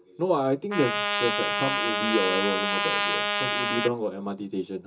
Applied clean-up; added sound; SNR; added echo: none; Trumpet; -1 dB; reverberation time 0.2 s.